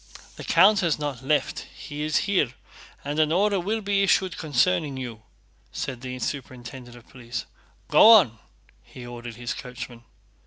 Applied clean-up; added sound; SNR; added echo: none; none; none; none.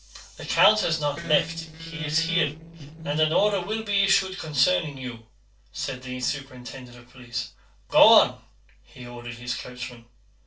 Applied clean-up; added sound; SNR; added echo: neural separator model SepFormer DNS4.